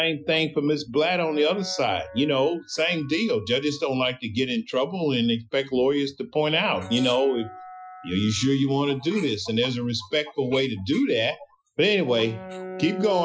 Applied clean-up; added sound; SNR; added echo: classical method Wiener filter.